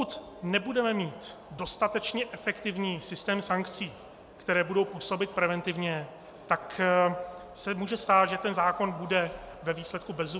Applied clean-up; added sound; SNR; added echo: none; none; none; none.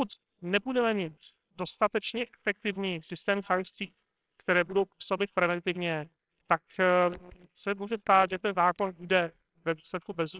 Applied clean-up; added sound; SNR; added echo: neural separator model SepFormer WHAMR!.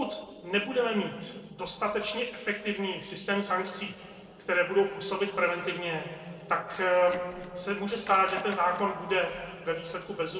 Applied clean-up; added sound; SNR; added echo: neural separator model SepFormer DNS4.